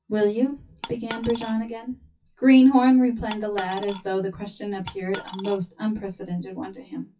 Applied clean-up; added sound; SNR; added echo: classical method WPE with log-MMSE.